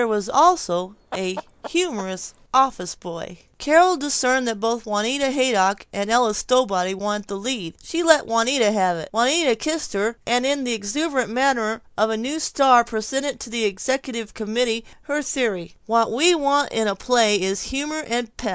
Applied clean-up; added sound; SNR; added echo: none; Chicken, rooster; 16 dB; none.